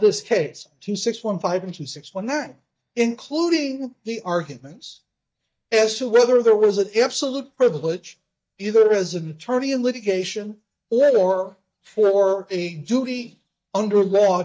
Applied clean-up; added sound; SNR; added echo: neural mask model DeepFilterNet 3.